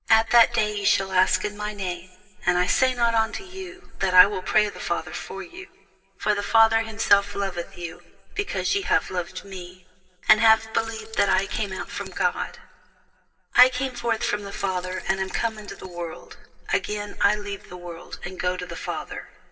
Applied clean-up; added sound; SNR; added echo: neural separator model SepFormer DNS4.